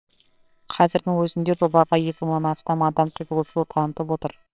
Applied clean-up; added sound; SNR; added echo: neural separator model SepFormer WHAMR!.